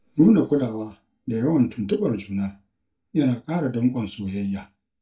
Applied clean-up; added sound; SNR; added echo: neural mask model DeepFilterNet 3.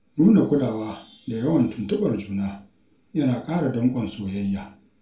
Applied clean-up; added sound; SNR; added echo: none; Chime; 14 dB; reverberation time 0.3 s.